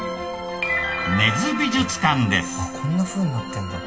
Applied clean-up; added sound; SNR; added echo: none; Musical instrument; 15 dB; reverberation time 0.5 s.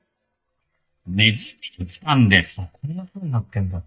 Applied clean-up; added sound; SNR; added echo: neural mask model DeepFilterNet 3.